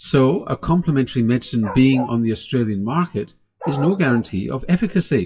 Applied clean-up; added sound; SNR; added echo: classical method WPE with log-MMSE.